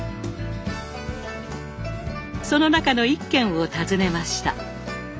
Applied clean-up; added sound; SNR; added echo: none; none; none; none.